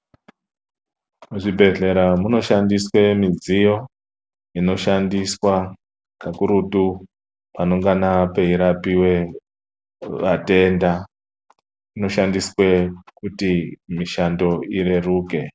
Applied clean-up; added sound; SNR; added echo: none; none; none; none.